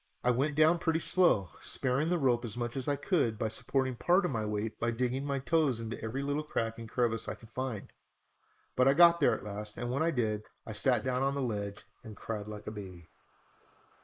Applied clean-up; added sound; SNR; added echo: neural mask model Resemble Enhance denoiser.